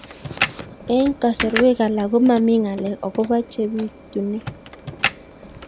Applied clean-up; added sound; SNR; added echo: none; Computer keyboard; 9 dB; none.